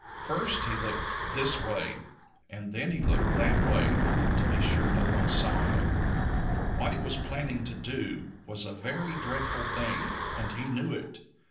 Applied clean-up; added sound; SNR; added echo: none; Wind / Breathing; -5 dB; reverberation time 0.6 s.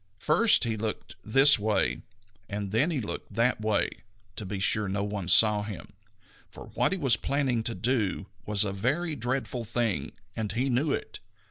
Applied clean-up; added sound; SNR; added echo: none; none; none; none.